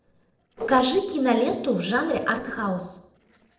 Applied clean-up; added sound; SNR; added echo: neural separator model SepFormer DNS4.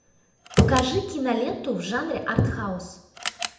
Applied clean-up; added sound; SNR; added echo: none; Camera; 13 dB; reverberation time 0.7 s.